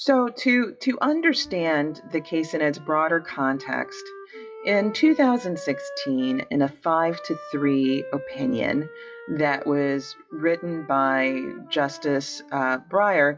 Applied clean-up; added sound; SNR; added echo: classical method WPE with log-MMSE.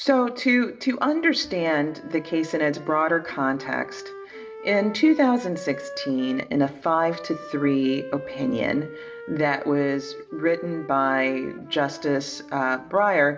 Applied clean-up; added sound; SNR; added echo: none; Wind instrument, woodwind instrument; 16 dB; reverberation time 0.5 s.